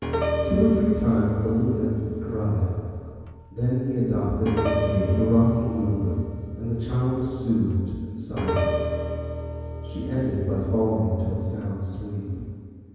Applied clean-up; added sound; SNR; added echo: none; Piano; 5 dB; reverberation time 2.2 s.